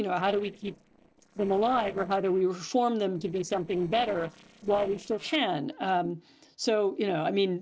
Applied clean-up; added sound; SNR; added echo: neural separator model SepFormer DNS4.